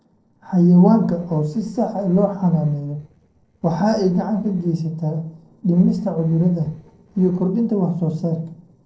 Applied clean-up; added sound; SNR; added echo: neural separator model SepFormer DNS4.